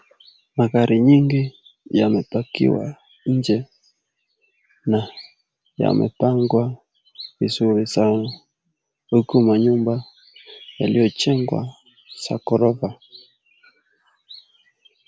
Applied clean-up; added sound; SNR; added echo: none; none; none; none.